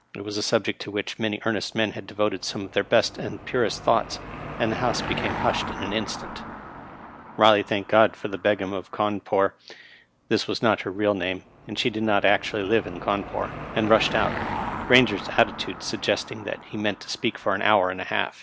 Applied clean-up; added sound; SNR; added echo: none; Car passing by / Engine; 12 dB; none.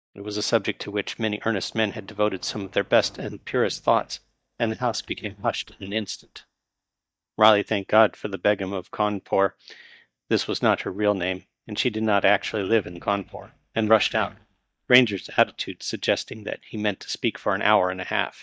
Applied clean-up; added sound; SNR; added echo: neural mask model DeepFilterNet 3.